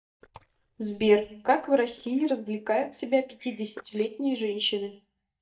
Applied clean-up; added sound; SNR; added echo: neural mask model DeepFilterNet 3.